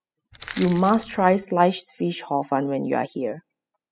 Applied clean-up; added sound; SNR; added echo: classical method spectral subtraction.